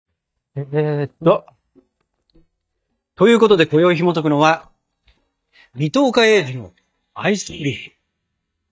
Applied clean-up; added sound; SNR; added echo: neural mask model DeepFilterNet 3.